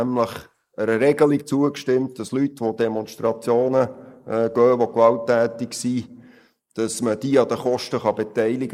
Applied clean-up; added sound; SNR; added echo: neural mask model Resemble Enhance denoiser.